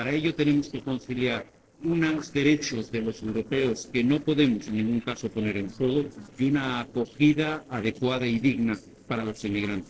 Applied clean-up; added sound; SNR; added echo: neural separator model SepFormer DNS4.